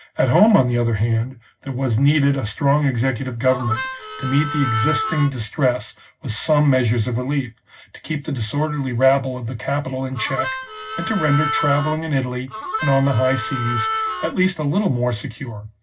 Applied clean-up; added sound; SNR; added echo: none; Harmonica; 5 dB; reverberation time 0.4 s.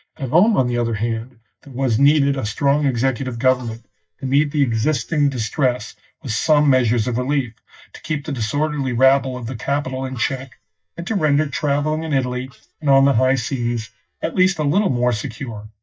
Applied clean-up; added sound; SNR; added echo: neural mask model DeepFilterNet 3.